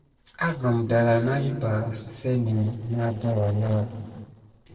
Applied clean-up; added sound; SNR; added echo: neural separator model SepFormer DNS4.